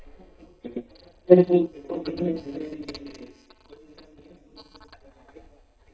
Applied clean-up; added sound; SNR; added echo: neural mask model DeepFilterNet 3.